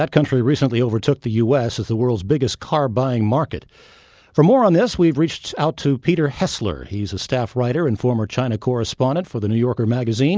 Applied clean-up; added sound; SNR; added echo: none; none; none; none.